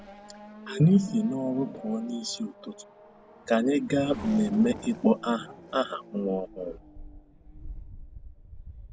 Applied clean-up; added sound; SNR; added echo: none; Race car, auto racing / Accelerating, revving, vroom; 15 dB; none.